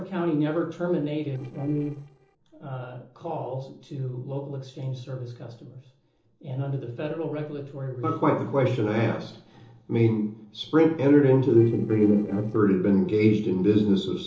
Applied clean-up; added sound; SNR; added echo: neural separator model SepFormer DNS4.